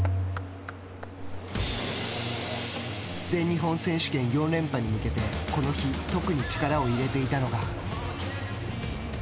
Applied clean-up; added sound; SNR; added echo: none; Organ; 8 dB; none.